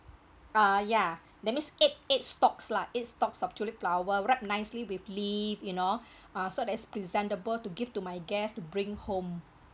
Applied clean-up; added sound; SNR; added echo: none; none; none; none.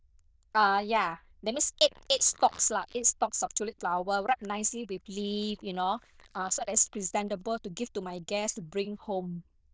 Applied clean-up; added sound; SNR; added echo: neural diffusion model UNIVERSE++.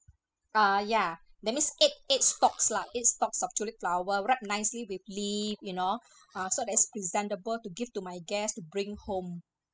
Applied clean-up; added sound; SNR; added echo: classical method spectral subtraction.